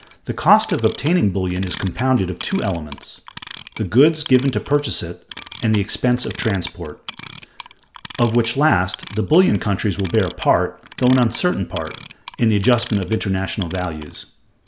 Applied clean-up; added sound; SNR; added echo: none; Clock; 18 dB; none.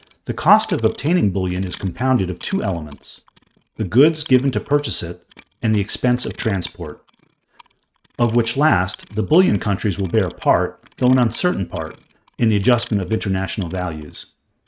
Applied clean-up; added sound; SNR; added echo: neural mask model RNNoise.